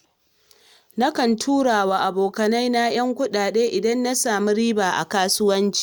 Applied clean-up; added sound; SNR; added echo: none; none; none; none.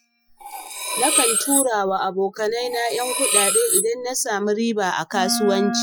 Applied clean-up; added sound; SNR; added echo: classical method Wiener filter.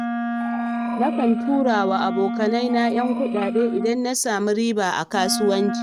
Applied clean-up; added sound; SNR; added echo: neural mask model RNNoise.